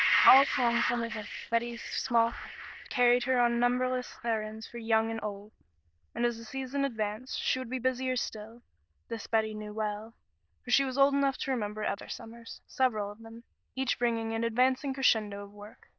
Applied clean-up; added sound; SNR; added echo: neural diffusion model UNIVERSE++.